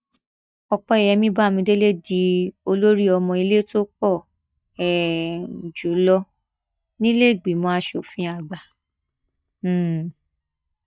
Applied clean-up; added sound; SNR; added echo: neural mask model DeepFilterNet 3.